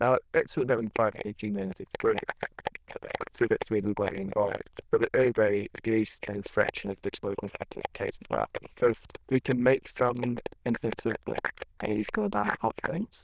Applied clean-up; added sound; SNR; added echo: neural diffusion model UNIVERSE++.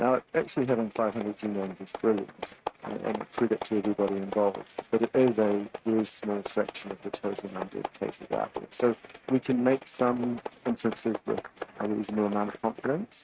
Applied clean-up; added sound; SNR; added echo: neural mask model RNNoise.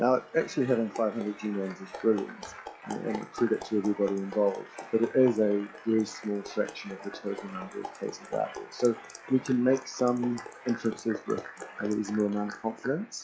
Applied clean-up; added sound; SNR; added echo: classical method log-MMSE.